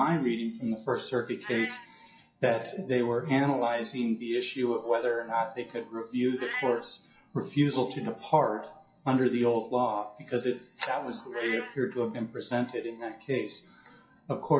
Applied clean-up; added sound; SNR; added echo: classical method WPE with log-MMSE.